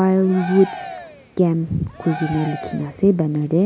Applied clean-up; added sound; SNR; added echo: none; Cheering; 15 dB; none.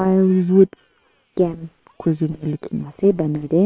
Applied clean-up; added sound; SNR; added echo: neural separator model SepFormer WHAM!.